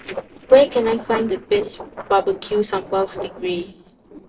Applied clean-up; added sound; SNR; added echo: neural separator model SepFormer DNS4.